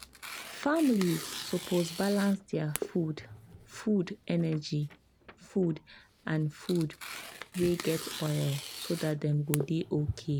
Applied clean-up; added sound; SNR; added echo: none; Tearing; 12 dB; none.